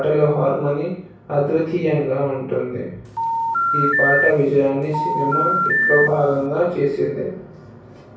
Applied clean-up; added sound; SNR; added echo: none; Telephone; 0 dB; reverberation time 0.6 s.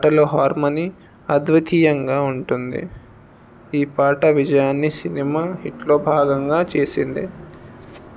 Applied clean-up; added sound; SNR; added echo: none; none; none; none.